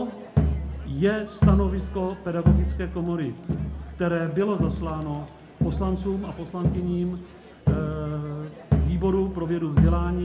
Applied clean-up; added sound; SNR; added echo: none; Crowd; -2 dB; reverberation time 0.3 s.